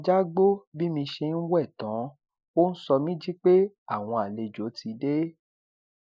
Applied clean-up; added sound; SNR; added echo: neural mask model Resemble Enhance denoiser.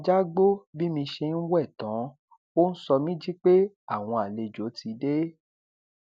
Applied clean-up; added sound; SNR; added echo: none; none; none; none.